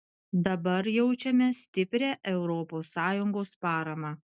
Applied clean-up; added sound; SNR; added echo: none; none; none; none.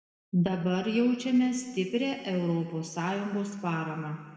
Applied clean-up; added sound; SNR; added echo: none; none; none; reverberation time 2.0 s.